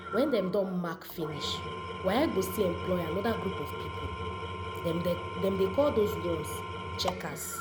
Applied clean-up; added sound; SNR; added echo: none; Engine / Tools; 5 dB; none.